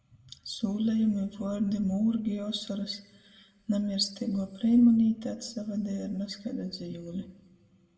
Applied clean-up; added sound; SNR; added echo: none; none; none; reverberation time 1.1 s.